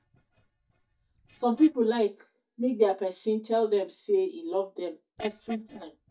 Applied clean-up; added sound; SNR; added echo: neural mask model DeepFilterNet 3.